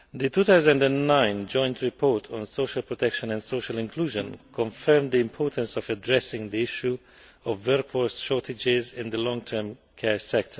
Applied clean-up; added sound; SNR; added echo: none; none; none; none.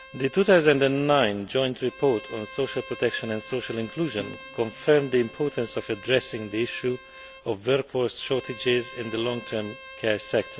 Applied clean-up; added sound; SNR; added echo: none; Bowed string instrument; 18 dB; none.